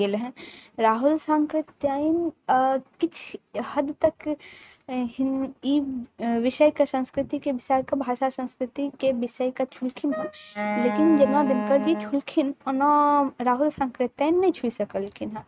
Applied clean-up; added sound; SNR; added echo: neural mask model RNNoise.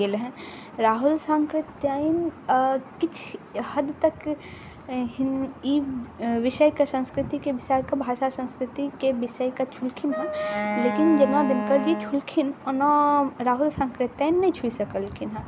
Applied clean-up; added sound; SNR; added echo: none; Wind instrument, woodwind instrument; 4 dB; none.